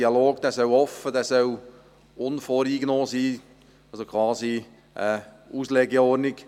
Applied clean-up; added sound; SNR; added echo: none; none; none; none.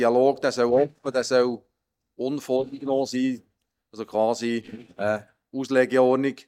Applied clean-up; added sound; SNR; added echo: neural mask model DeepFilterNet 3.